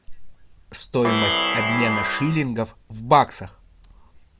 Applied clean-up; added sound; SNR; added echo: none; Plucked string instrument; -1 dB; none.